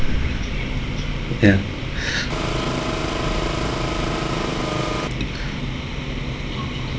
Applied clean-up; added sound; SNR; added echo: none; Engine; 3 dB; none.